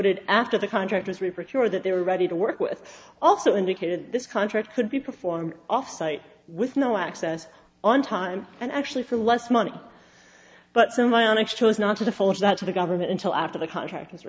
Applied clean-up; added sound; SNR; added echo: none; none; none; none.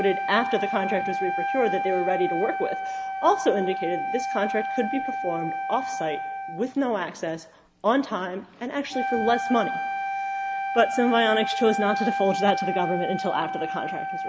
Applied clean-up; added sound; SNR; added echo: none; Wind instrument, woodwind instrument; 3 dB; none.